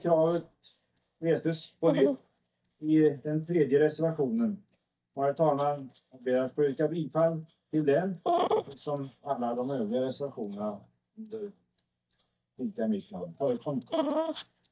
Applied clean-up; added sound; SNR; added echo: neural mask model DeepFilterNet 3.